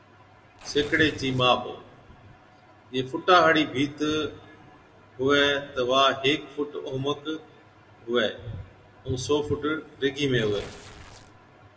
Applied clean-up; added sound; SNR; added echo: none; Tearing; 19 dB; reverberation time 0.6 s.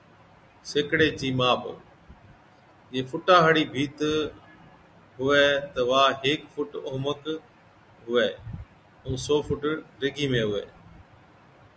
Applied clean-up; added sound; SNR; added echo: none; none; none; none.